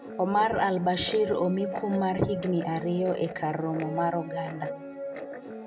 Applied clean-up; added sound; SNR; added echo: none; Guitar; 9 dB; reverberation time 0.5 s.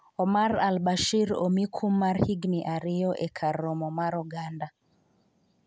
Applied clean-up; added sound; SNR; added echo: none; none; none; none.